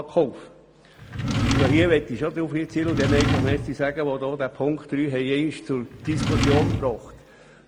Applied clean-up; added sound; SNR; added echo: none; Drawer open or close; 0 dB; none.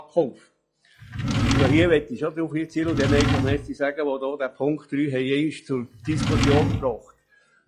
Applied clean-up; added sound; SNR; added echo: classical method log-MMSE.